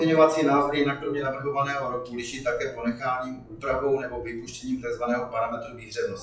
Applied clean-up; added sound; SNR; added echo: classical method WPE with log-MMSE.